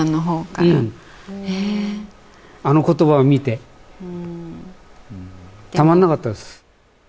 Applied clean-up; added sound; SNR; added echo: none; none; none; none.